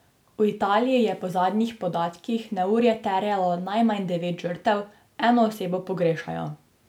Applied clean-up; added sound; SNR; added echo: none; none; none; none.